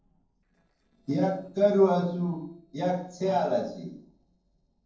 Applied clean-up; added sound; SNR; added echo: neural separator model SepFormer DNS4.